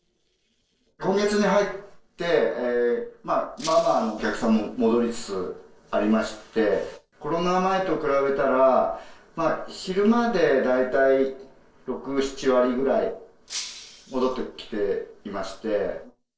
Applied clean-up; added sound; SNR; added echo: neural separator model SepFormer DNS4.